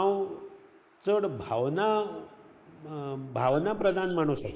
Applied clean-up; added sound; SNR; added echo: neural mask model Resemble Enhance denoiser.